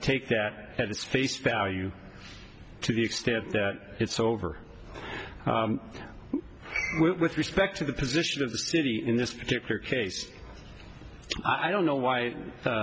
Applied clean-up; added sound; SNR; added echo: none; none; none; none.